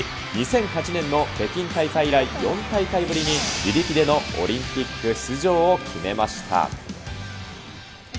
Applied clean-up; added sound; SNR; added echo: none; none; none; none.